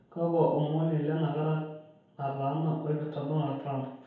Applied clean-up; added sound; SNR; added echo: none; none; none; reverberation time 0.9 s.